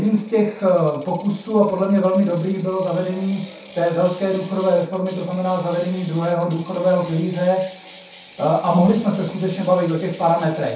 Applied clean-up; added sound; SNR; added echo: none; Ratchet, pawl; 19 dB; reverberation time 0.7 s.